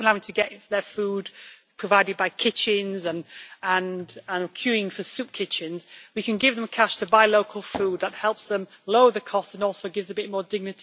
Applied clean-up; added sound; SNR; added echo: none; Fireworks; 14 dB; none.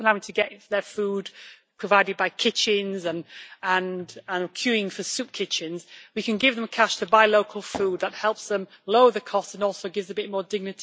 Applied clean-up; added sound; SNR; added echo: neural mask model DeepFilterNet 3.